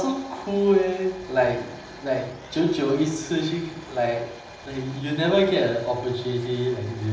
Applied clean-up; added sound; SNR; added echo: none; Domestic sounds, home sounds; 19 dB; reverberation time 0.9 s.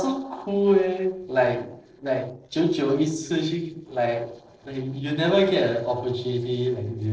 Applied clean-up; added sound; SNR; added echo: neural separator model SepFormer DNS4.